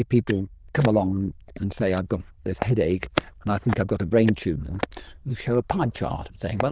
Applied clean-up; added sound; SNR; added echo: neural diffusion model UNIVERSE++.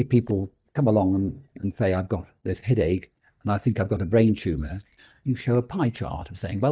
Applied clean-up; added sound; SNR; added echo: neural mask model DeepFilterNet 3.